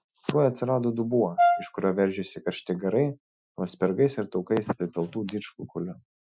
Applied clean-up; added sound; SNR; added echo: classical method Wiener filter.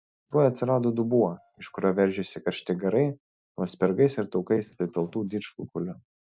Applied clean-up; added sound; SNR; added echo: neural mask model DeepFilterNet 3.